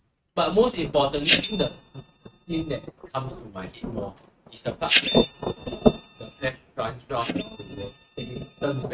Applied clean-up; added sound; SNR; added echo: neural mask model RNNoise.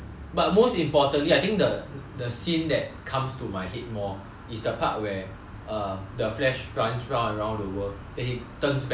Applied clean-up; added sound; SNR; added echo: none; none; none; none.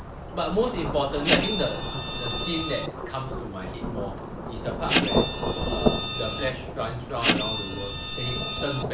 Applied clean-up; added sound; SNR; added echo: none; Rain / Thunderstorm + Printer; -3 dB; none.